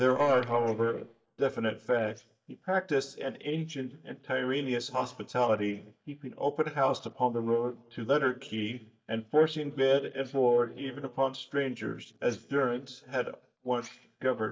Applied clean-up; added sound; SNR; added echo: neural mask model DeepFilterNet 3.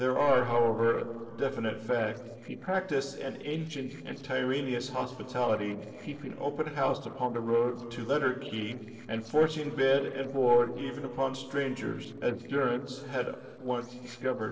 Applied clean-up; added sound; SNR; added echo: neural separator model SepFormer DNS4.